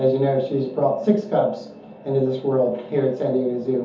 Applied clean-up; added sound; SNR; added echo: none; none; none; reverberation time 0.6 s.